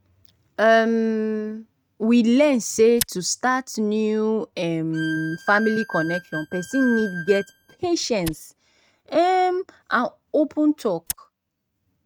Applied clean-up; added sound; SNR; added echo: neural mask model RNNoise.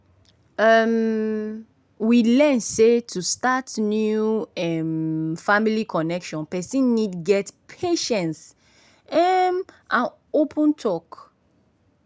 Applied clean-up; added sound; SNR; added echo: none; none; none; none.